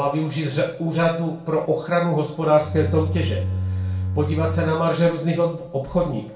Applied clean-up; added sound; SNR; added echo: none; Bowed string instrument; 3 dB; reverberation time 0.3 s.